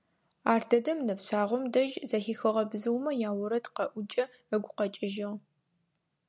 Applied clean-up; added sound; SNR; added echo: none; none; none; none.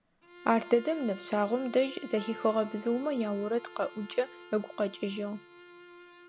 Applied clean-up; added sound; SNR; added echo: none; Bowed string instrument + Keyboard (musical); 17 dB; none.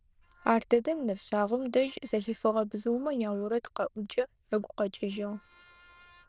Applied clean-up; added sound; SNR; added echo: neural diffusion model UNIVERSE++.